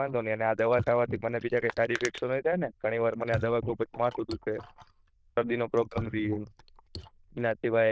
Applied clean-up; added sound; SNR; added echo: neural diffusion model UNIVERSE++.